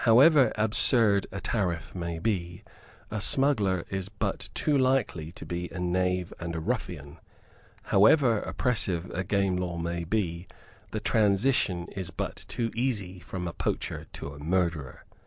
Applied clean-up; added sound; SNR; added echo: none; none; none; none.